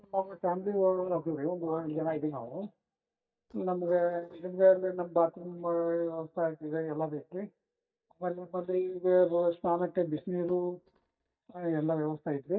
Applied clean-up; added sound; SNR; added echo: neural mask model DeepFilterNet 3.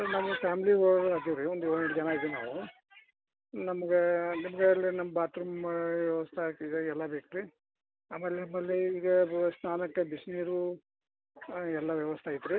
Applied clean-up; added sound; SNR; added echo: none; none; none; none.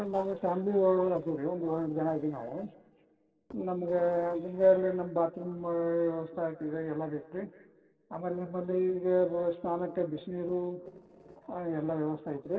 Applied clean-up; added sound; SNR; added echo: neural separator model SepFormer DNS4.